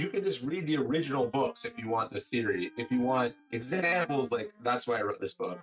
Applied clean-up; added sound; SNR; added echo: neural mask model RNNoise.